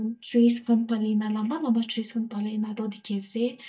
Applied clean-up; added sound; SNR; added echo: neural mask model DeepFilterNet 3.